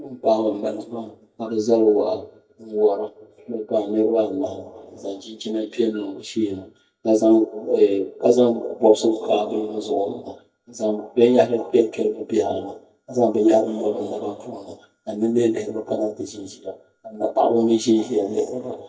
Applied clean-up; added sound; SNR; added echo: neural mask model DeepFilterNet 3.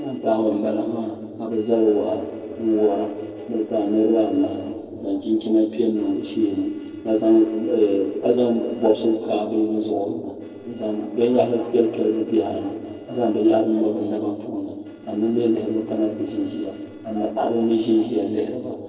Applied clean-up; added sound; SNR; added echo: neural separator model SepFormer DNS4.